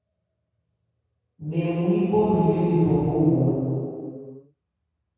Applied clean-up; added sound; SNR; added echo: none; none; none; reverberation time 2.2 s.